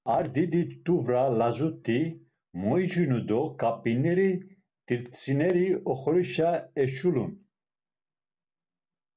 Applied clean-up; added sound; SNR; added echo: none; none; none; none.